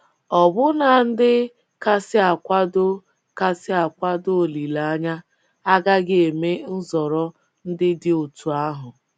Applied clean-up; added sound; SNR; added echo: none; none; none; none.